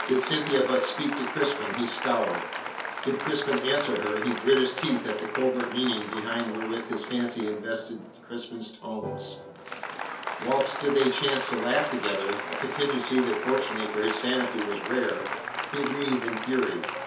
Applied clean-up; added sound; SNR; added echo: none; Applause; 6 dB; reverberation time 0.5 s.